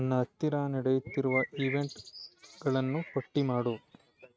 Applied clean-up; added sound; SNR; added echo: neural mask model RNNoise.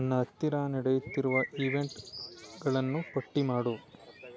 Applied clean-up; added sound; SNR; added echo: none; Bird; 12 dB; none.